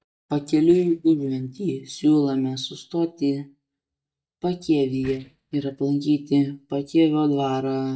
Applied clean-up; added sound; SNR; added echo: neural mask model DeepFilterNet 3.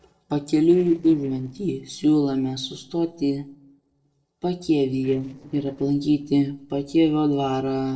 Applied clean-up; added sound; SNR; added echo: neural separator model SepFormer DNS4.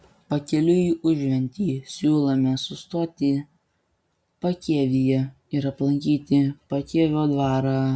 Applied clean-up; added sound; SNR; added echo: none; none; none; none.